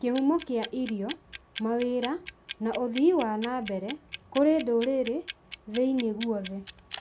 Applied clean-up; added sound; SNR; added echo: none; Clock; 12 dB; none.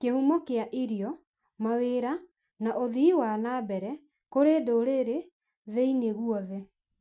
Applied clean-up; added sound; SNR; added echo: none; none; none; none.